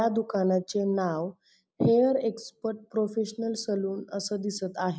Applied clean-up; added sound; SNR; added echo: none; none; none; none.